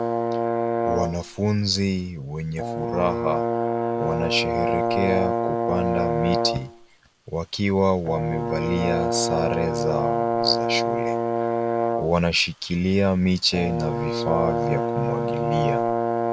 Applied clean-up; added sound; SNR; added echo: none; Brass instrument; -1 dB; none.